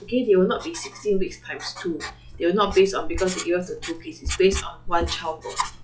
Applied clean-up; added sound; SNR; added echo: classical method log-MMSE.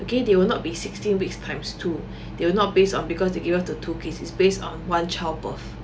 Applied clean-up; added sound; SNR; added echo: none; none; none; none.